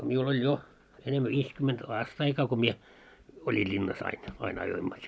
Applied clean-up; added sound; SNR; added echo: none; none; none; none.